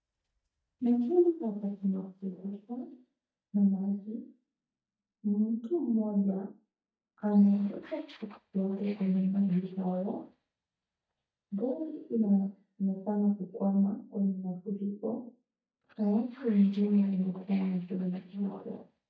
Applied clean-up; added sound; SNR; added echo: neural mask model DeepFilterNet 3.